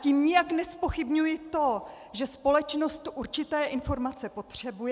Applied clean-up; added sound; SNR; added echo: none; none; none; none.